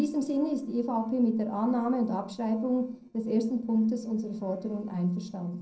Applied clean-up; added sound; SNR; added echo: neural separator model SepFormer DNS4.